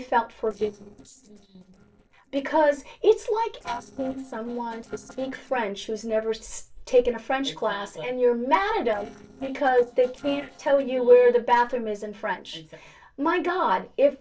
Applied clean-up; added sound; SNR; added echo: neural separator model SepFormer DNS4.